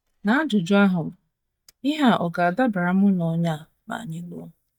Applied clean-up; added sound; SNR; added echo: neural mask model DeepFilterNet 3.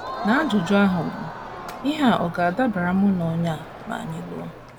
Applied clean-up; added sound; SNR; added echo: none; Crowd; 11 dB; none.